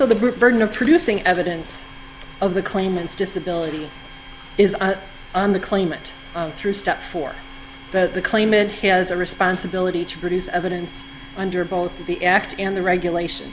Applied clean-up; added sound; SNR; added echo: none; Domestic sounds, home sounds; 20 dB; none.